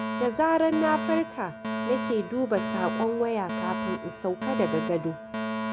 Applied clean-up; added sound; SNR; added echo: none; Alarm; 4 dB; none.